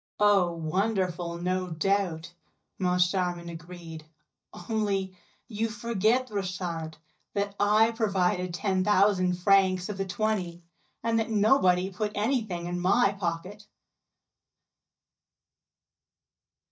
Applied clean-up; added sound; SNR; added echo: neural mask model DeepFilterNet 3.